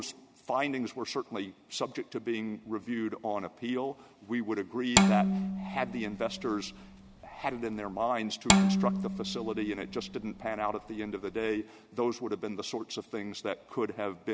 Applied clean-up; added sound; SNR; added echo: none; Bowed string instrument; -3 dB; none.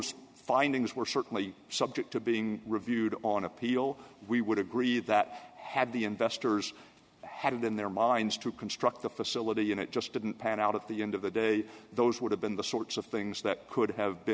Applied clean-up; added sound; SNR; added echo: none; none; none; none.